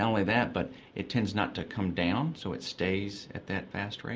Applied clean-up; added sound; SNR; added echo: none; none; none; none.